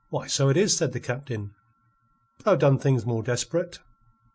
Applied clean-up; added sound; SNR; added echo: none; none; none; none.